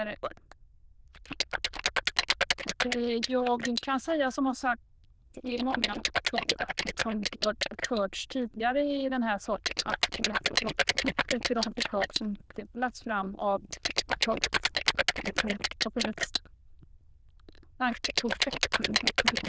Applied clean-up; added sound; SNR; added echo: neural diffusion model UNIVERSE++.